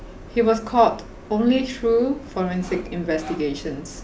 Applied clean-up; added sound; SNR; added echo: none; Sawing; 17 dB; none.